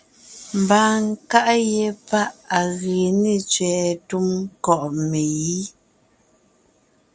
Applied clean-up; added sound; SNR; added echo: none; none; none; none.